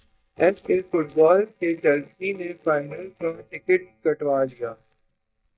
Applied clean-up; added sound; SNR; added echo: neural mask model DeepFilterNet 3.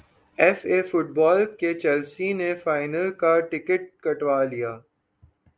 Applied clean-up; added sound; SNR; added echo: none; none; none; none.